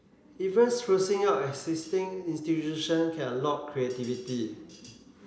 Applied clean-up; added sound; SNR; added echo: none; none; none; none.